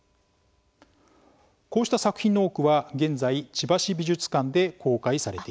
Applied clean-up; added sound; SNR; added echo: none; none; none; none.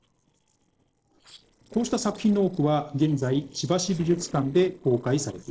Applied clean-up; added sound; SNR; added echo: neural separator model SepFormer DNS4.